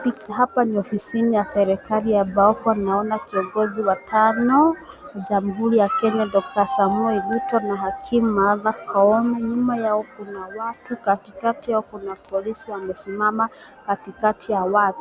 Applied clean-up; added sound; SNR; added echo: none; none; none; none.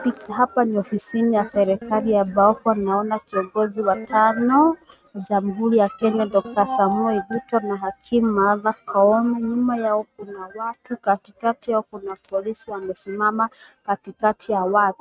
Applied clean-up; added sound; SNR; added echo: neural mask model RNNoise.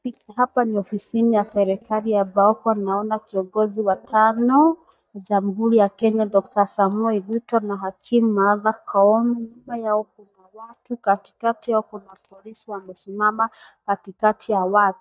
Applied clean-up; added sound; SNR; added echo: neural mask model DeepFilterNet 3.